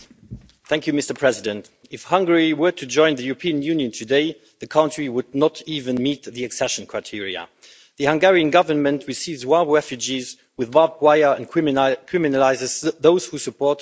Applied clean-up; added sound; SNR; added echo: none; none; none; none.